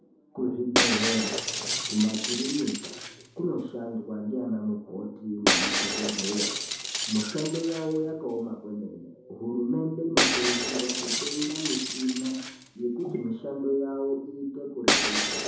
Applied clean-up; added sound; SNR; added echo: none; Shatter; 0 dB; reverberation time 2.6 s.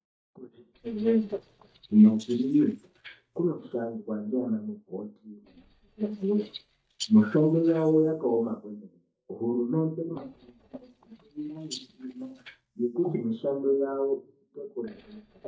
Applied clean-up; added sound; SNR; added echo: neural mask model DeepFilterNet 3.